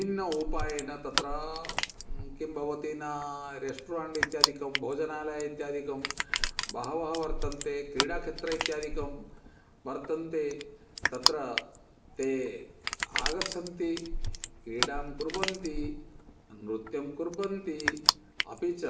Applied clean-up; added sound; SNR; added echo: none; Crushing; -1 dB; reverberation time 0.8 s.